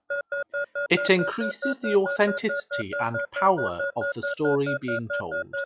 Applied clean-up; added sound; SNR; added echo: classical method log-MMSE.